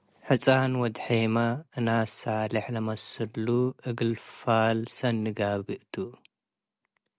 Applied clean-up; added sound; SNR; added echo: none; none; none; none.